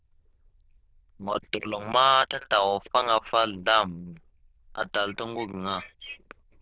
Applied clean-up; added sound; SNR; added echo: neural diffusion model UNIVERSE++.